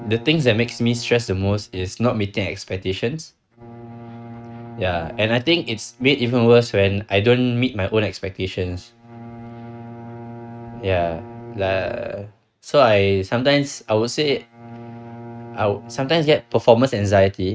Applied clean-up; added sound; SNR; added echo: neural mask model RNNoise.